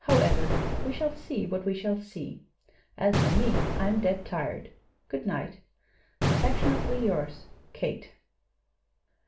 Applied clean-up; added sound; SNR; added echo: none; Explosion; -1 dB; reverberation time 0.3 s.